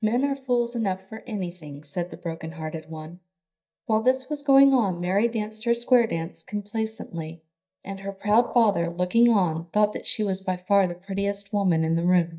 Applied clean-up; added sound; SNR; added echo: neural mask model DeepFilterNet 3.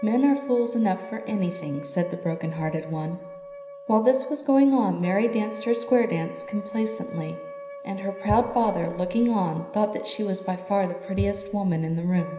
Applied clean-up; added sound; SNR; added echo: none; Wind instrument, woodwind instrument; 15 dB; reverberation time 0.9 s.